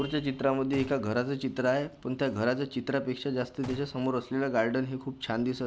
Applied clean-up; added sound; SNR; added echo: none; Gunshot, gunfire; 18 dB; none.